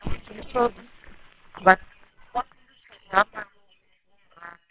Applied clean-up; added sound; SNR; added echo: neural separator model SepFormer WHAMR!.